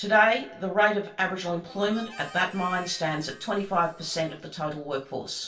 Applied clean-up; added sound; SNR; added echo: none; Harmonica; 20 dB; reverberation time 0.2 s.